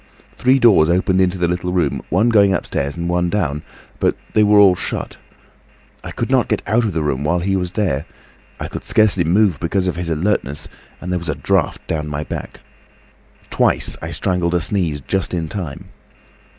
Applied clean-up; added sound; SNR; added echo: none; none; none; none.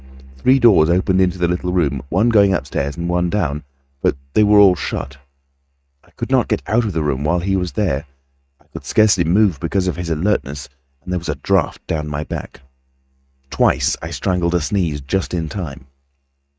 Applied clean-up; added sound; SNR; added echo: neural mask model RNNoise.